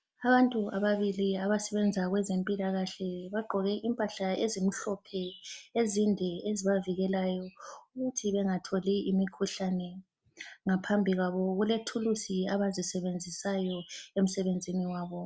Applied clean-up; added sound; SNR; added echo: none; none; none; none.